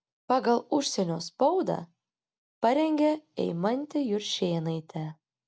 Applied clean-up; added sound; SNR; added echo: none; none; none; none.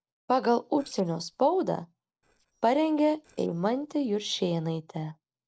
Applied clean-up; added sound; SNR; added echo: neural separator model SepFormer DNS4.